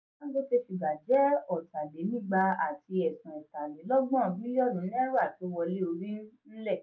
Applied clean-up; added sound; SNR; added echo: none; none; none; none.